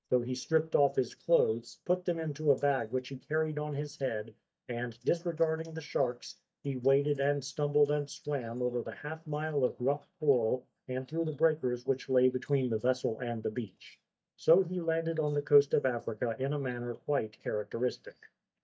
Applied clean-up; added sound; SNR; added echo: neural mask model DeepFilterNet 3.